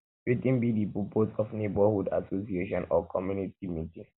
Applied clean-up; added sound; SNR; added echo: none; none; none; none.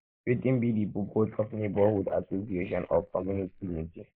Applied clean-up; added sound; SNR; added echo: neural mask model Resemble Enhance denoiser.